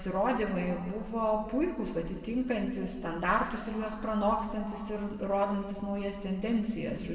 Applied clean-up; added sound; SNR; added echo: none; none; none; reverberation time 1.8 s.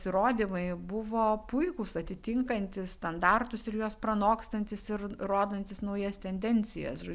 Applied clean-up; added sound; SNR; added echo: none; none; none; none.